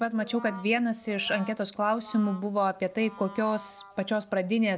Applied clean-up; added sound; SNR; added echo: none; Brass instrument; 20 dB; none.